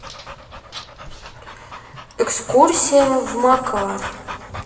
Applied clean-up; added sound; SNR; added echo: none; Dog; 14 dB; reverberation time 2.6 s.